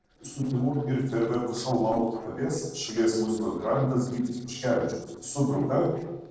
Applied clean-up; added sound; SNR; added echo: neural separator model SepFormer DNS4.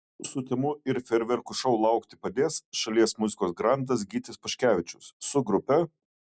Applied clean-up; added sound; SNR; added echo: none; none; none; none.